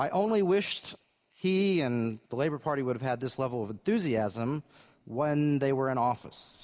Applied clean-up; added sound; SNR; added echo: neural mask model Resemble Enhance denoiser.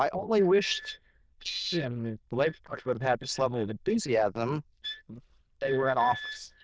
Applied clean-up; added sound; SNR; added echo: neural diffusion model UNIVERSE++.